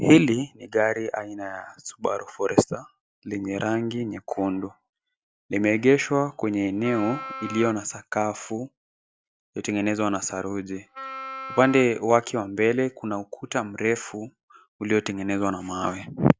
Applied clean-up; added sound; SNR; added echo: none; Wind instrument, woodwind instrument; 12 dB; none.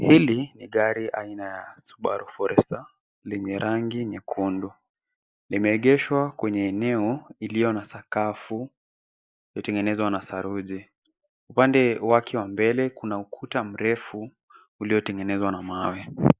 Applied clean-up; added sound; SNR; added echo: neural mask model Resemble Enhance denoiser.